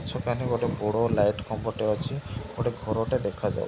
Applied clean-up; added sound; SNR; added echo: none; Burping, eructation + Wood; 20 dB; none.